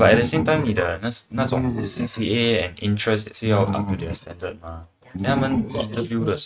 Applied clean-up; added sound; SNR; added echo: neural mask model RNNoise.